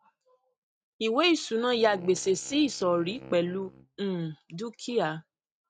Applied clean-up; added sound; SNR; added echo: neural mask model RNNoise.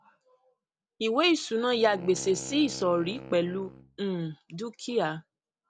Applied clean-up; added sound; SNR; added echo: none; Wind instrument, woodwind instrument; 17 dB; none.